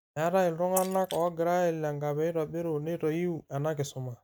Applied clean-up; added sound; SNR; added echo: neural mask model Resemble Enhance denoiser.